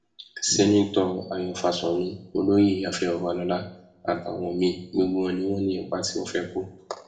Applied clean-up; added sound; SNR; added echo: none; none; none; reverberation time 0.5 s.